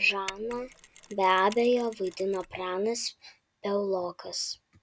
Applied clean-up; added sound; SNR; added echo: none; Mechanisms; 19 dB; none.